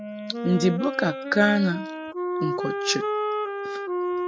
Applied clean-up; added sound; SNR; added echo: classical method spectral subtraction.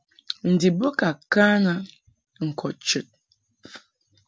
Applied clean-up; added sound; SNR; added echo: none; none; none; none.